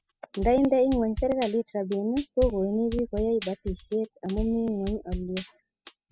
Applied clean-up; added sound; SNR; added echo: classical method spectral subtraction.